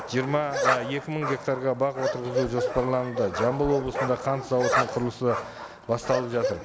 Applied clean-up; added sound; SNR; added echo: none; Bark; 3 dB; none.